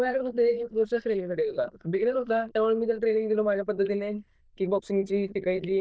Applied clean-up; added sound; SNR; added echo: neural diffusion model UNIVERSE++.